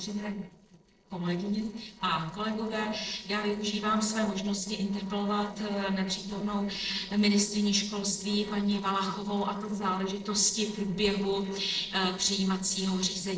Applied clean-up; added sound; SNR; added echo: neural separator model SepFormer DNS4.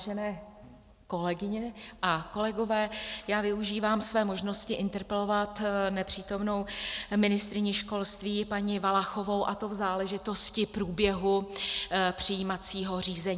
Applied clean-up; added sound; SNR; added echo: none; none; none; none.